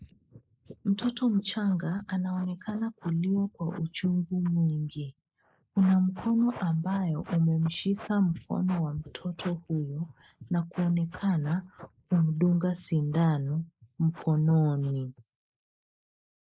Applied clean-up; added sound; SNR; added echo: neural mask model Resemble Enhance denoiser.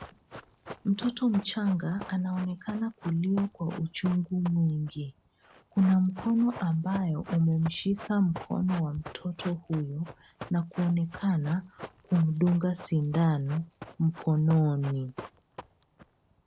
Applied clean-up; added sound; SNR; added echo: none; Run; 17 dB; none.